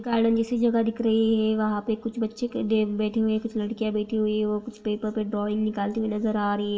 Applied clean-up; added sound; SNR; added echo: none; none; none; reverberation time 0.6 s.